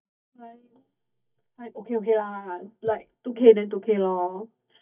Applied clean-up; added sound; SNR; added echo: neural mask model DeepFilterNet 3.